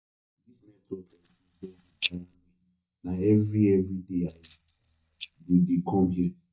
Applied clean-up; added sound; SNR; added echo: neural mask model DeepFilterNet 3.